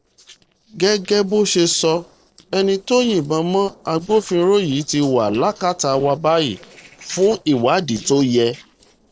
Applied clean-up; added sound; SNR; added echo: neural separator model SepFormer DNS4.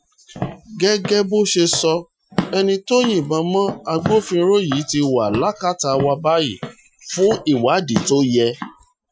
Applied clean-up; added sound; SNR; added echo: classical method Wiener filter.